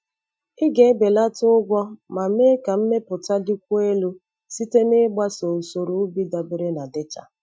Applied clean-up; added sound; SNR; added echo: classical method Wiener filter.